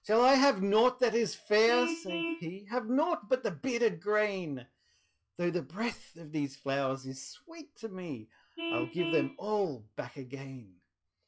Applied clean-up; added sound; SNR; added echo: classical method log-MMSE.